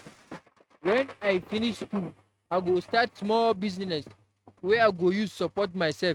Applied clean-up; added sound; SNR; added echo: neural mask model RNNoise.